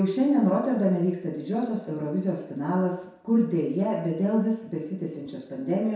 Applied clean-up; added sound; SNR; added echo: none; none; none; reverberation time 0.7 s.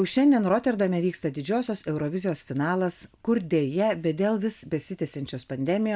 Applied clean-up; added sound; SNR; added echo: none; none; none; none.